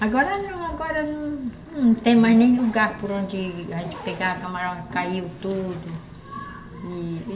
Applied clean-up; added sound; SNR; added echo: none; Zipper (clothing); 18 dB; reverberation time 2.4 s.